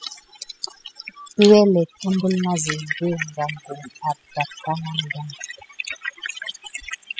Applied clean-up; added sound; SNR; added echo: classical method spectral subtraction.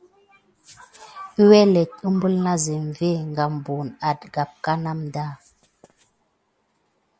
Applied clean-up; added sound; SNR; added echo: none; none; none; none.